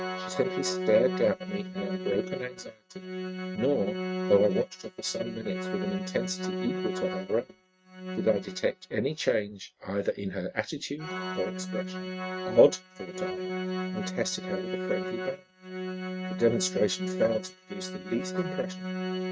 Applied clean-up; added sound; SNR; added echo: neural mask model RNNoise.